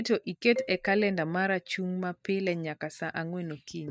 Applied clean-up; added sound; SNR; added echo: neural mask model DeepFilterNet 3.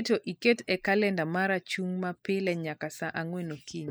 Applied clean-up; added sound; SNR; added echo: neural mask model Resemble Enhance denoiser.